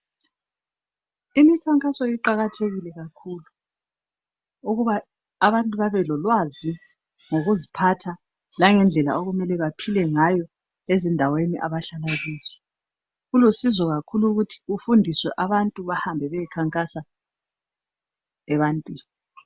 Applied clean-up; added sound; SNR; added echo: none; none; none; none.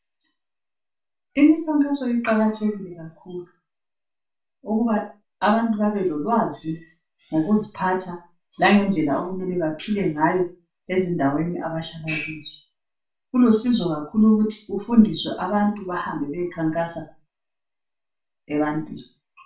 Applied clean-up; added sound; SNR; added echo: none; none; none; reverberation time 0.3 s.